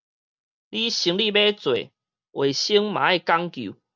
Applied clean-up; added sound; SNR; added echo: none; none; none; none.